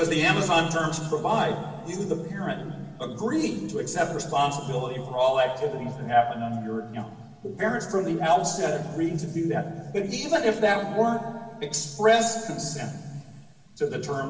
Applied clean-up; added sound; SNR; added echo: none; none; none; reverberation time 1.9 s.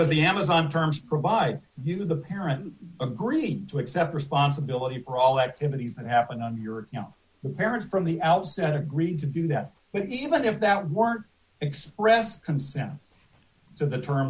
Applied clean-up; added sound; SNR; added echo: none; none; none; none.